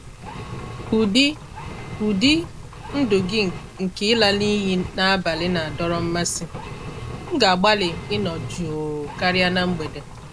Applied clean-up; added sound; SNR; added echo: none; Engine; 11 dB; none.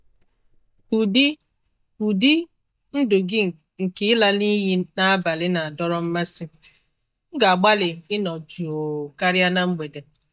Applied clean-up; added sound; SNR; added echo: neural mask model DeepFilterNet 3.